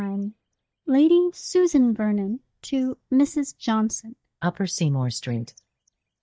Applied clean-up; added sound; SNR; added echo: neural mask model DeepFilterNet 3.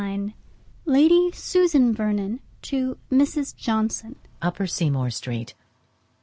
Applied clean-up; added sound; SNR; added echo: none; none; none; none.